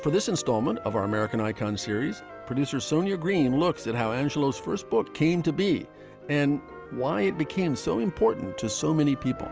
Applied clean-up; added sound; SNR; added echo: none; Wind instrument, woodwind instrument; 17 dB; none.